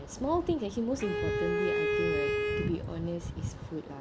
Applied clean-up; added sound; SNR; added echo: none; Bowed string instrument; -2 dB; none.